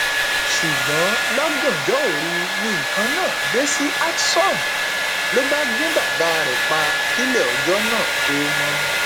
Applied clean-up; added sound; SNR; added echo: none; Domestic sounds, home sounds; -3 dB; none.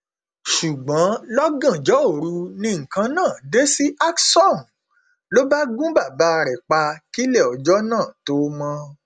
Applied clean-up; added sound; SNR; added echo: none; none; none; none.